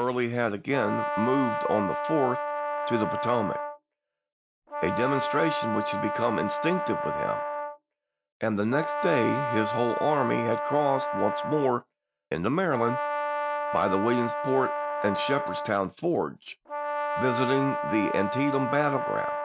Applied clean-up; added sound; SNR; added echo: none; Brass instrument; 3 dB; none.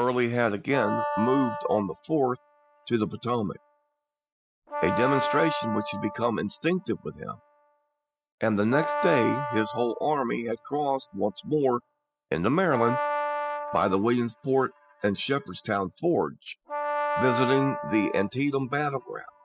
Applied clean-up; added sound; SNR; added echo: classical method spectral subtraction.